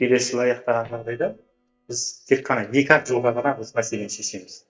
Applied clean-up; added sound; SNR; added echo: neural mask model DeepFilterNet 3.